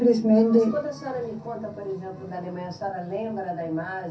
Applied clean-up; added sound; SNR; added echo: none; none; none; reverberation time 0.3 s.